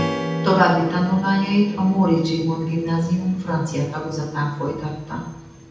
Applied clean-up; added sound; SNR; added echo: none; Strum; 10 dB; reverberation time 0.8 s.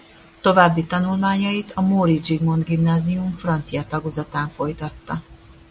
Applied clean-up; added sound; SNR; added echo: none; none; none; none.